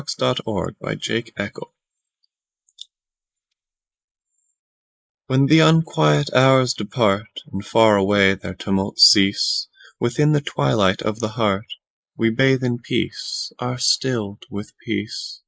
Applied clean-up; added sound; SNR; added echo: neural mask model Resemble Enhance denoiser.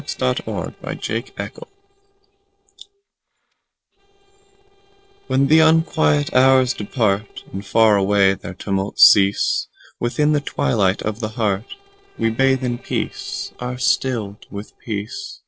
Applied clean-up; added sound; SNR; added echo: neural separator model SepFormer DNS4.